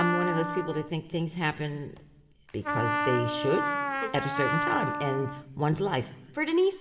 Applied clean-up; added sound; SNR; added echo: none; Trumpet; 3 dB; reverberation time 1.0 s.